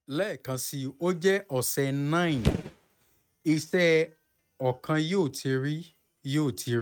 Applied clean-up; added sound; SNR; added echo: neural mask model RNNoise.